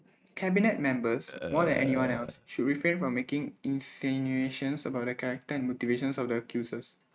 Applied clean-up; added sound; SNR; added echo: neural mask model RNNoise.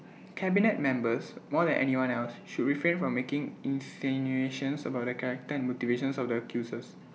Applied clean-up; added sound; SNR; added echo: none; none; none; none.